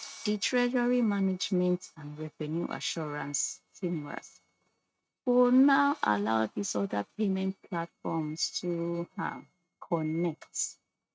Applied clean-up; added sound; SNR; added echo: neural mask model RNNoise.